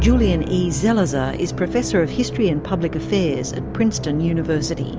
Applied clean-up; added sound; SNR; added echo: none; Musical instrument; 5 dB; none.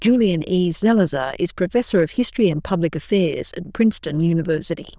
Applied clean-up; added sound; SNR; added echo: neural diffusion model UNIVERSE++.